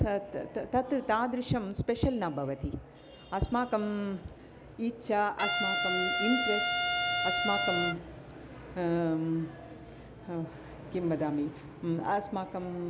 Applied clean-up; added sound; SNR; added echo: none; Trumpet; -2 dB; none.